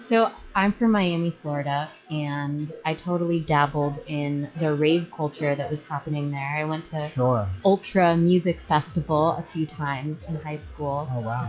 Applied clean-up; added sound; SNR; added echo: classical method log-MMSE.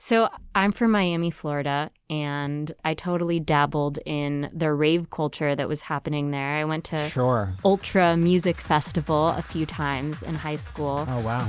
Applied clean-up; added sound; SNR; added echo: none; none; none; none.